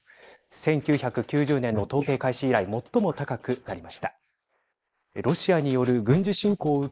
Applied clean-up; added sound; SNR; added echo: neural mask model Resemble Enhance denoiser.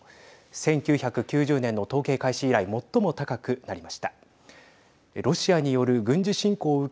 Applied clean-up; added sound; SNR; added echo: none; none; none; none.